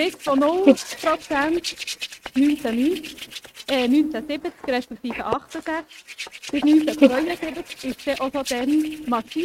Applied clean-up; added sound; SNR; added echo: neural mask model RNNoise.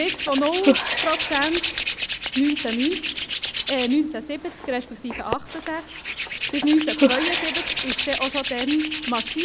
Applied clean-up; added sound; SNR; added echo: none; Hands; -2 dB; none.